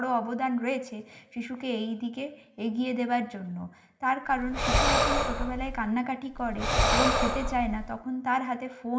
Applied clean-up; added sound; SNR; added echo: none; Breathing; -3 dB; reverberation time 0.8 s.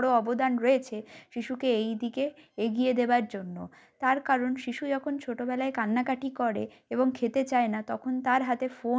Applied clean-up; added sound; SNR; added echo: none; none; none; none.